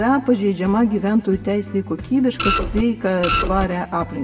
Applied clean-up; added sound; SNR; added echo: none; Printer; 0 dB; reverberation time 1.0 s.